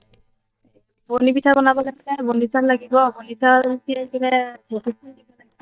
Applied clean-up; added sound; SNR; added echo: neural mask model DeepFilterNet 3.